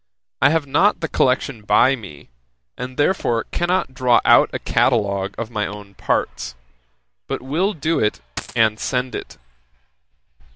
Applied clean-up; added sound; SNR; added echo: none; Coin (dropping); 10 dB; none.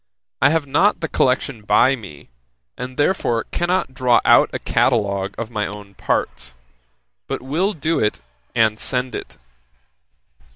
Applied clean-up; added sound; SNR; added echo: none; none; none; none.